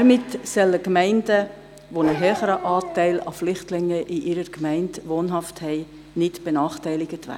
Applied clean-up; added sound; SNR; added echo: none; Bark; 10 dB; none.